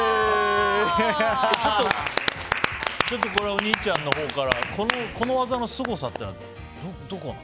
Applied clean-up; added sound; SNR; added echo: none; none; none; none.